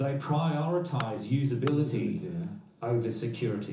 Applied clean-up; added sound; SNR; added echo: none; Tools; 16 dB; reverberation time 0.7 s.